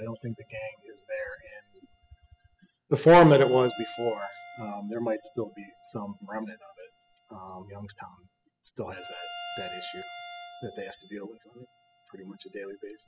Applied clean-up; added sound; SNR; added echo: classical method spectral subtraction.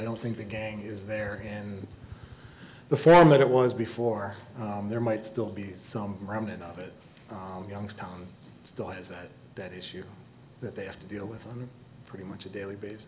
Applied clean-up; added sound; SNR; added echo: none; none; none; none.